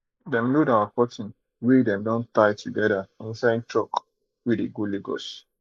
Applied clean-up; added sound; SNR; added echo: neural mask model Resemble Enhance denoiser.